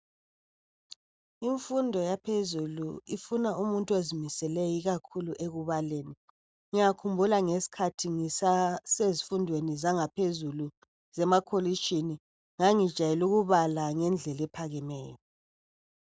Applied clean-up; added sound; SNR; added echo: none; none; none; none.